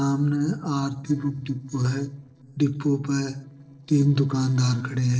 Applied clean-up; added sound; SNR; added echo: neural separator model SepFormer DNS4.